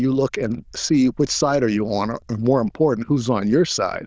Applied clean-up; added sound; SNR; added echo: neural diffusion model UNIVERSE++.